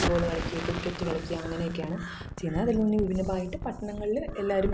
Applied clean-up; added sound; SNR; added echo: none; Explosion; 5 dB; none.